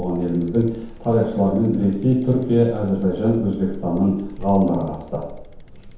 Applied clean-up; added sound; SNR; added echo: none; Bicycle; 16 dB; reverberation time 1.0 s.